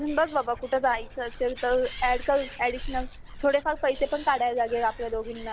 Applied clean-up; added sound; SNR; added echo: none; Animal; 12 dB; none.